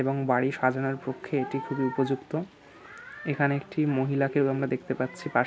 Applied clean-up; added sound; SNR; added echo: none; none; none; none.